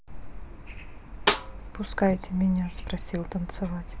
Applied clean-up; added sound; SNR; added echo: none; Snare drum; 2 dB; none.